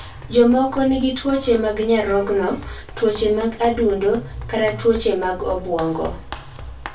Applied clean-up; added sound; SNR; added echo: none; Run; 17 dB; reverberation time 0.2 s.